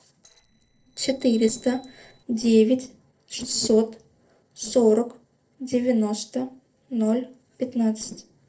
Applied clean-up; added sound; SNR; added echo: neural separator model SepFormer DNS4.